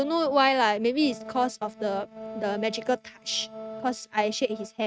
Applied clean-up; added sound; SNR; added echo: neural mask model RNNoise.